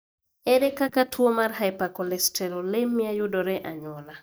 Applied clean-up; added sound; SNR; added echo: neural mask model DeepFilterNet 3.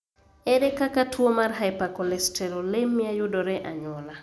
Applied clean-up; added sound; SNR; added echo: none; none; none; none.